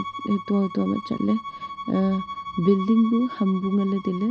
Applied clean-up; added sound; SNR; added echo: none; Bowed string instrument; 12 dB; none.